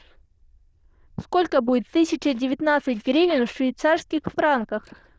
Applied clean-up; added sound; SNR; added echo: neural diffusion model UNIVERSE++.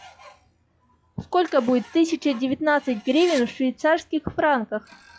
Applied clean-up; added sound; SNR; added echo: classical method log-MMSE.